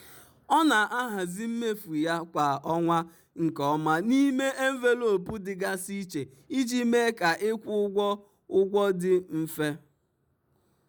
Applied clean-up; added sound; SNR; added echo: none; none; none; none.